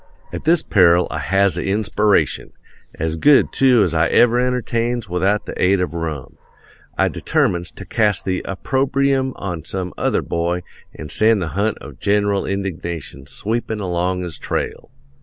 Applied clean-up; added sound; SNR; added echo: none; Dog; 19 dB; none.